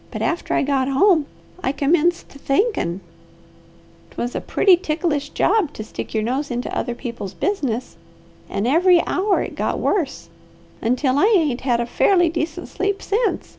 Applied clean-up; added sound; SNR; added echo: none; none; none; none.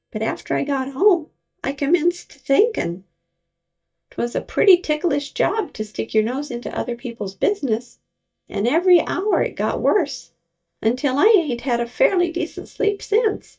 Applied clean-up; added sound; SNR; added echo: neural mask model DeepFilterNet 3.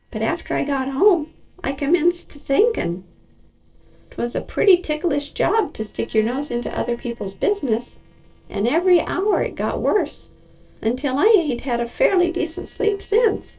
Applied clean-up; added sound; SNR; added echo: neural separator model SepFormer DNS4.